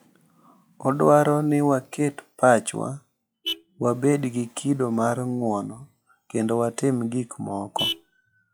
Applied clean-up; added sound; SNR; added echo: classical method log-MMSE.